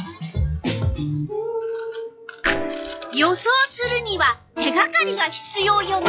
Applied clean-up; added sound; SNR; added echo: classical method log-MMSE.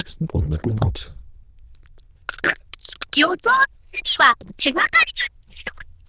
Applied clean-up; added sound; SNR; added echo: neural diffusion model UNIVERSE++.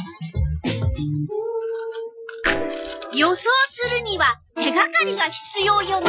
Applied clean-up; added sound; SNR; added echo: classical method Wiener filter.